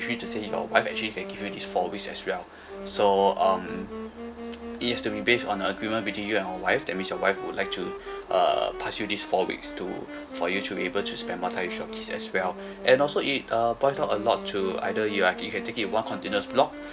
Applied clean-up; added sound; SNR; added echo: none; Wind instrument, woodwind instrument; 11 dB; none.